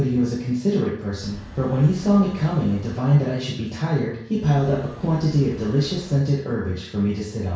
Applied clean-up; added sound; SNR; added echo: none; Wind; 18 dB; reverberation time 0.6 s.